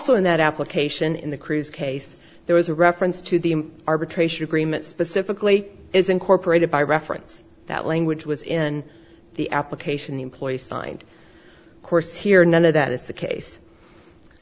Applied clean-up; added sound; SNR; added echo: none; none; none; none.